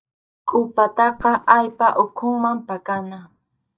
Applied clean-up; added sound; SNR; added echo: neural mask model DeepFilterNet 3.